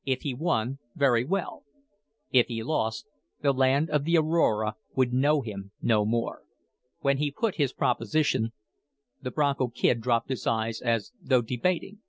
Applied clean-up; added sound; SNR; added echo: none; none; none; none.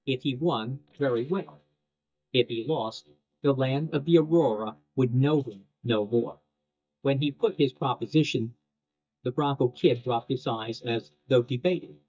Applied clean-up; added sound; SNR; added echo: neural mask model DeepFilterNet 3.